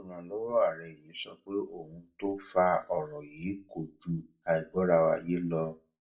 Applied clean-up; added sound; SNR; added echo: none; none; none; reverberation time 0.2 s.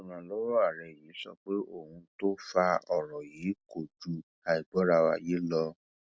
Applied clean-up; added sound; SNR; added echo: none; none; none; none.